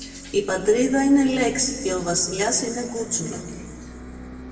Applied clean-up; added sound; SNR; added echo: none; Bus; 16 dB; reverberation time 1.8 s.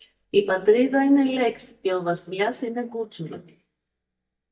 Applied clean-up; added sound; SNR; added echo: neural mask model DeepFilterNet 3.